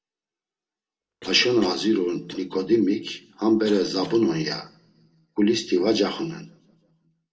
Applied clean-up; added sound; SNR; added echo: none; Cough; 19 dB; reverberation time 0.6 s.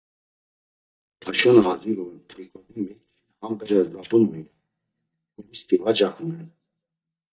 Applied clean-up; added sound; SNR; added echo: neural mask model DeepFilterNet 3.